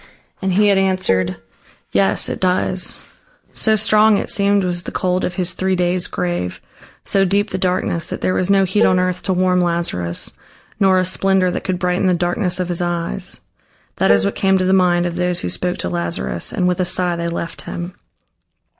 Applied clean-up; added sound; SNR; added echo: none; Dishes, pots, and pans; 6 dB; none.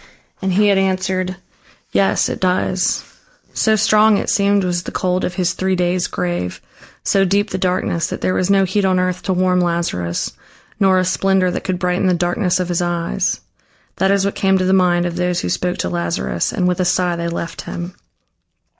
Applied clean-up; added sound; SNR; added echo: none; none; none; none.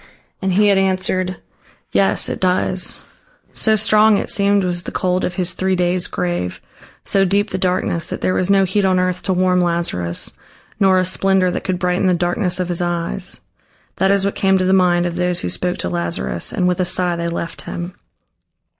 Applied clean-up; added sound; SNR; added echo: neural mask model Resemble Enhance denoiser.